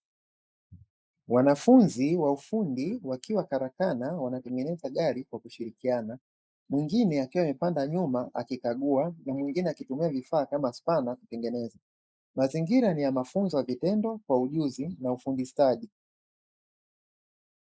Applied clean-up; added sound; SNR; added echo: neural mask model Resemble Enhance denoiser.